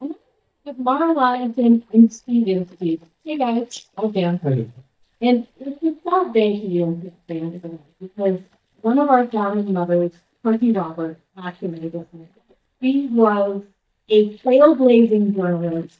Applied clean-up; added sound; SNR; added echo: neural mask model DeepFilterNet 3.